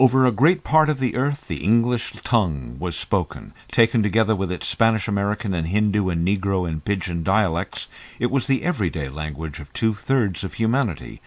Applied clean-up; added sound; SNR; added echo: none; none; none; none.